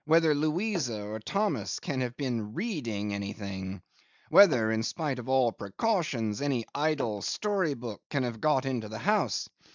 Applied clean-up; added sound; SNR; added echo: neural mask model DeepFilterNet 3.